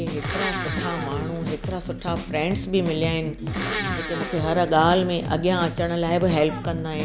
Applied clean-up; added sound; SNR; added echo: none; Domestic sounds, home sounds + Drum kit; 5 dB; none.